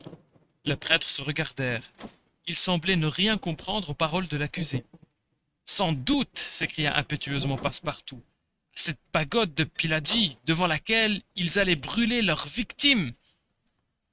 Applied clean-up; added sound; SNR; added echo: neural mask model RNNoise.